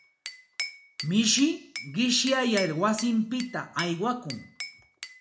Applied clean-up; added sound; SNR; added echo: none; Glass / Bell; 13 dB; reverberation time 0.4 s.